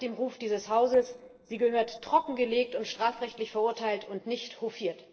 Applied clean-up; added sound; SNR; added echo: neural separator model SepFormer DNS4.